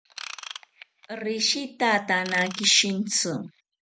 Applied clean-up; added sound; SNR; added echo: none; Ratchet, pawl / Tools; 16 dB; none.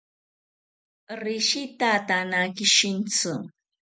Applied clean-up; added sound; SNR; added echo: none; none; none; none.